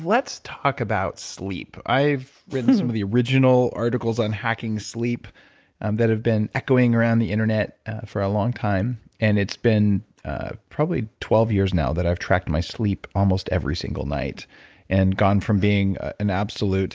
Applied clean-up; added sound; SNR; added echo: none; none; none; none.